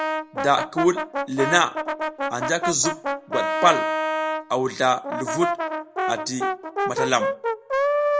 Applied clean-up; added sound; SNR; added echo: none; Brass instrument; 1 dB; none.